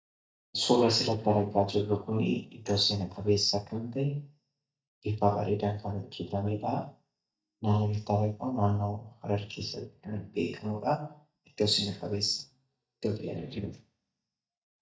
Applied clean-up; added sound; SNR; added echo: neural mask model DeepFilterNet 3.